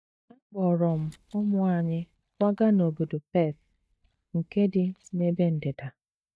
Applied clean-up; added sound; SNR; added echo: neural mask model DeepFilterNet 3.